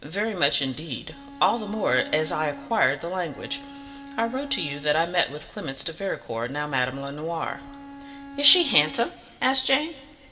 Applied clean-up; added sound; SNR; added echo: none; Bowed string instrument; 16 dB; reverberation time 1.3 s.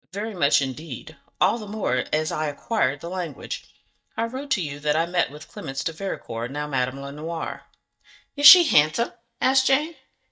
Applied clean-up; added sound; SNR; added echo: neural mask model DeepFilterNet 3.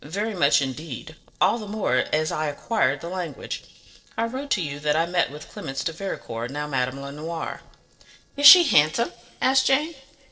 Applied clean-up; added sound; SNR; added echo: neural separator model SepFormer DNS4.